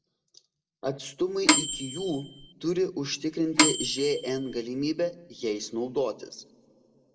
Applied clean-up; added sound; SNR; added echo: none; Microwave oven / Bell; -4 dB; reverberation time 1.0 s.